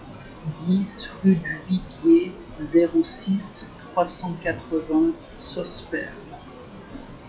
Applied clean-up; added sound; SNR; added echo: classical method log-MMSE.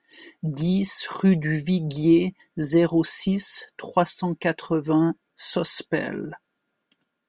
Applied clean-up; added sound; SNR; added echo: none; none; none; none.